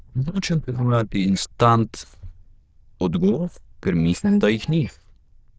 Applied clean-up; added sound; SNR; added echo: neural diffusion model UNIVERSE++.